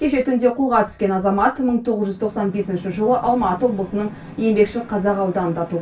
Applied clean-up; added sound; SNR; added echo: none; none; none; reverberation time 0.2 s.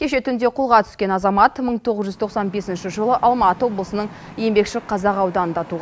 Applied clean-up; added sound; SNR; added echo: none; none; none; none.